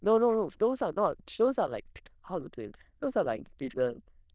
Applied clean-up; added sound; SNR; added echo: neural diffusion model UNIVERSE++.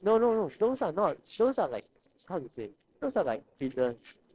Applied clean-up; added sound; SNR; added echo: neural separator model SepFormer DNS4.